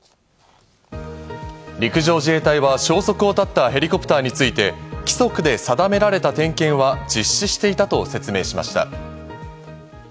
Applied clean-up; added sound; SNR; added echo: none; none; none; none.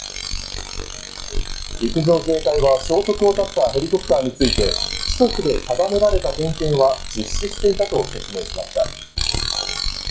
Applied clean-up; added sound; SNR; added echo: classical method WPE with log-MMSE.